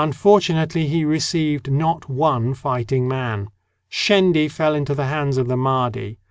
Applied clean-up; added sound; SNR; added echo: none; none; none; none.